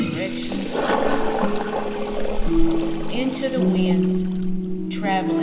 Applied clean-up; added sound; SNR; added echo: none; Toilet flush; 8 dB; none.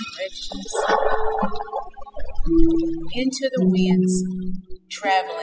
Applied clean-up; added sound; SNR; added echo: classical method spectral subtraction.